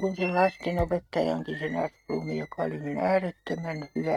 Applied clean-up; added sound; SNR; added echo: neural mask model RNNoise.